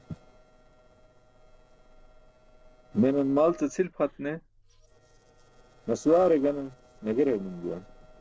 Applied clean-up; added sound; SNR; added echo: neural separator model SepFormer DNS4.